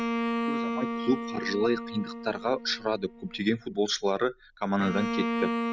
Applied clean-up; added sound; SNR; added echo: none; Bowed string instrument; 3 dB; none.